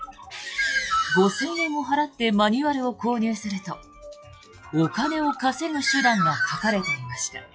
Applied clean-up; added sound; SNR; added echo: classical method log-MMSE.